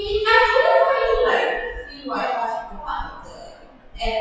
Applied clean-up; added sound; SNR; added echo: classical method WPE with log-MMSE.